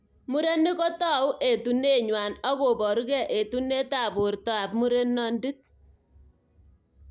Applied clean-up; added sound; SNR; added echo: none; none; none; none.